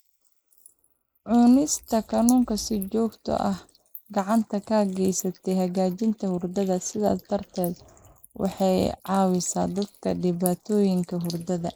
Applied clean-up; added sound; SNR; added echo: neural mask model Resemble Enhance denoiser.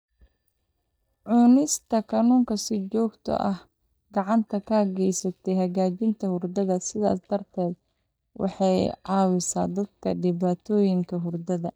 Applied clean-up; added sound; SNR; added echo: neural mask model DeepFilterNet 3.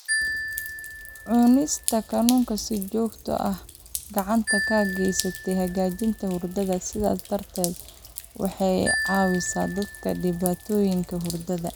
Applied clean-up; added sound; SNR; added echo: none; Marimba, xylophone + Drip; 8 dB; none.